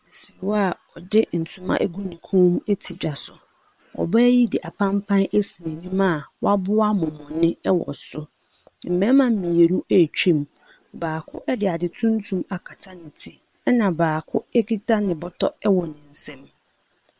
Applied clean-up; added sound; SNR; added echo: neural separator model SepFormer WHAM!.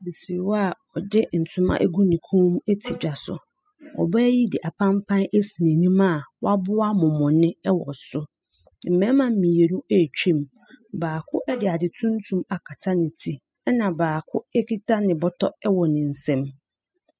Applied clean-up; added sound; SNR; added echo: classical method spectral subtraction.